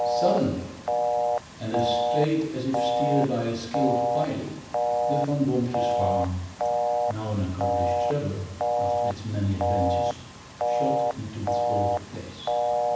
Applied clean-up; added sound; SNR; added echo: none; Telephone; -3 dB; reverberation time 0.9 s.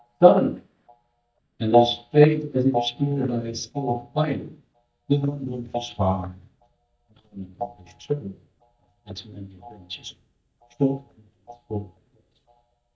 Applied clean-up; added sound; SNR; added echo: neural mask model DeepFilterNet 3.